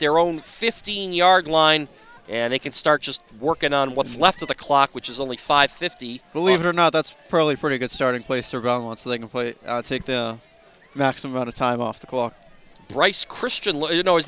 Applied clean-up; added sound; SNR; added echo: none; none; none; none.